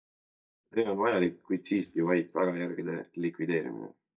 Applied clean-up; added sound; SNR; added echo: neural mask model DeepFilterNet 3.